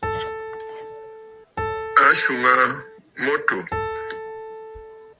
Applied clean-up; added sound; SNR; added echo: none; Piano; 8 dB; none.